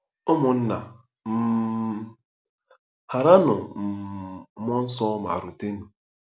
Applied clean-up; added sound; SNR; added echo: none; none; none; none.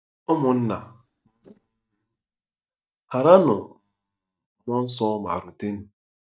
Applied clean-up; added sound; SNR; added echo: neural mask model DeepFilterNet 3.